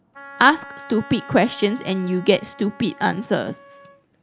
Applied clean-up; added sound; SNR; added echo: none; Wind instrument, woodwind instrument; 19 dB; none.